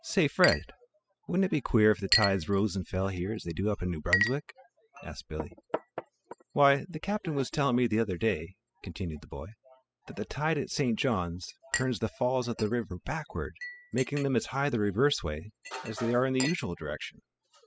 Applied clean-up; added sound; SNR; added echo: classical method spectral subtraction.